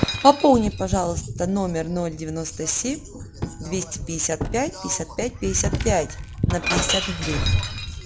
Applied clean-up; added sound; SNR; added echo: none; Shatter; 9 dB; none.